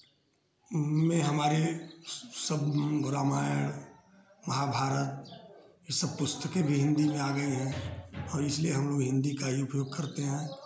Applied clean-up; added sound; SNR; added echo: none; none; none; none.